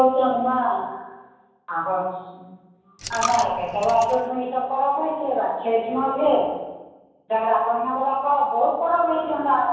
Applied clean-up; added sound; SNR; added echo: none; Coin (dropping); 13 dB; reverberation time 1.1 s.